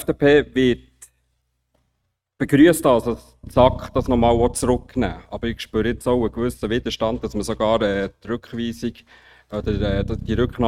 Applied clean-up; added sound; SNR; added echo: neural mask model RNNoise.